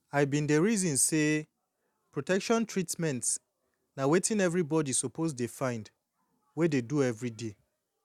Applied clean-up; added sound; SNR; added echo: none; none; none; none.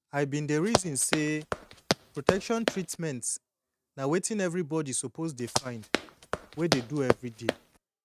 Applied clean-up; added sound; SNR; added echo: neural mask model RNNoise.